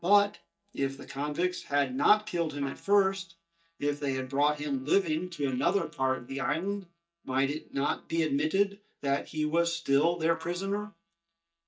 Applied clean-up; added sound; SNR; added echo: neural mask model DeepFilterNet 3.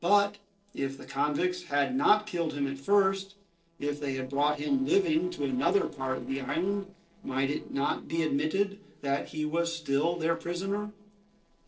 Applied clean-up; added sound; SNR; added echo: neural separator model SepFormer DNS4.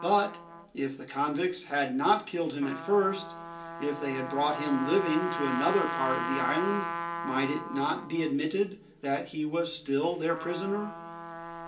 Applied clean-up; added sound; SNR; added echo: none; Trumpet; 8 dB; reverberation time 0.3 s.